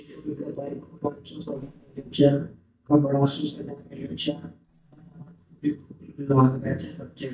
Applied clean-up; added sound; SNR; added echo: neural mask model DeepFilterNet 3.